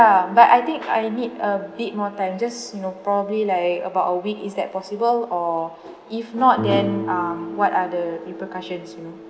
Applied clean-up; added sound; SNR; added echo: none; Guitar; 14 dB; none.